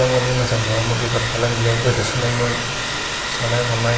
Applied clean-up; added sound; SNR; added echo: none; Domestic sounds, home sounds; 4 dB; reverberation time 2.1 s.